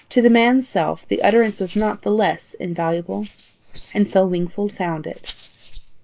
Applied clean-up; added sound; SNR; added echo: neural mask model Resemble Enhance denoiser.